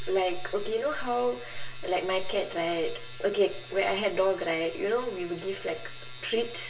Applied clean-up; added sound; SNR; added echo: none; none; none; reverberation time 0.1 s.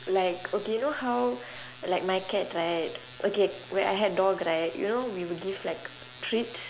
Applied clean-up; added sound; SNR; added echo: none; none; none; none.